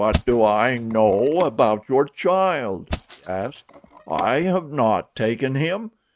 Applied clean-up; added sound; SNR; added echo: neural mask model RNNoise.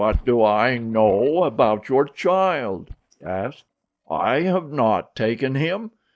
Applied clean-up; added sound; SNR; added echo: neural mask model DeepFilterNet 3.